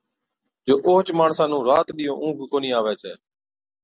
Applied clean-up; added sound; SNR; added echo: none; none; none; none.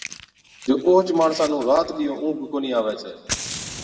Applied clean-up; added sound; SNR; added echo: none; Fire; 14 dB; reverberation time 1.3 s.